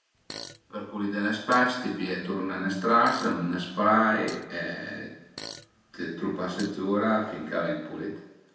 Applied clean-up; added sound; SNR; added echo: none; Fart; 19 dB; reverberation time 0.9 s.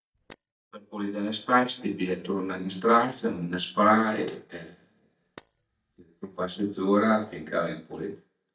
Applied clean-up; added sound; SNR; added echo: neural mask model DeepFilterNet 3.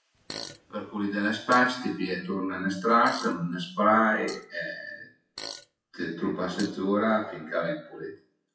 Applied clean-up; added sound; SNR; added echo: classical method WPE with log-MMSE.